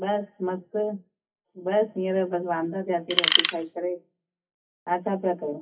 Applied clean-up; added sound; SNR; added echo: classical method WPE with log-MMSE.